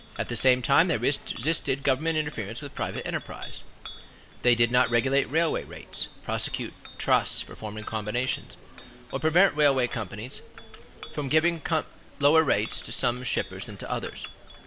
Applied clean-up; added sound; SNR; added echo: none; Chink, clink; 19 dB; none.